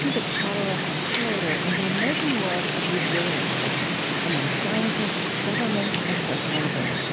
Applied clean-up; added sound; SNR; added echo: none; Wind; -5 dB; none.